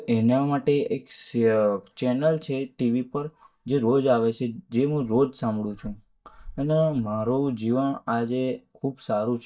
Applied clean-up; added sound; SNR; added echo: neural mask model DeepFilterNet 3.